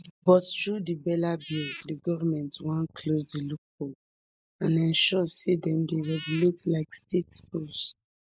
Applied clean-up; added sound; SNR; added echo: neural mask model Resemble Enhance denoiser.